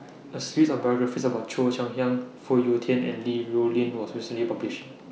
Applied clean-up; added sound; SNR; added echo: none; none; none; none.